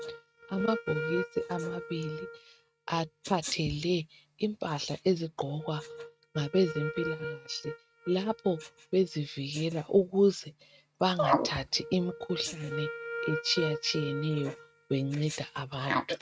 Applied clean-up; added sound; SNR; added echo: neural mask model RNNoise.